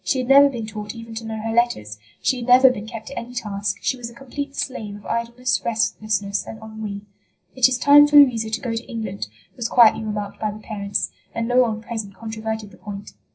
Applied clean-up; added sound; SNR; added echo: none; none; none; reverberation time 0.4 s.